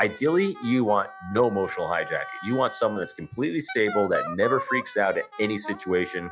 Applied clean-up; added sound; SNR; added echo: classical method log-MMSE.